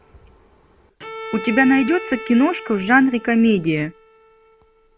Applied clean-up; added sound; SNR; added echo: none; Bowed string instrument; 15 dB; none.